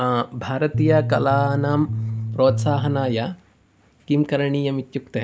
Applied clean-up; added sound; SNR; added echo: none; Bass guitar; 3 dB; none.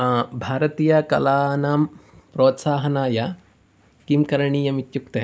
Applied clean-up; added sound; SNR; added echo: none; none; none; none.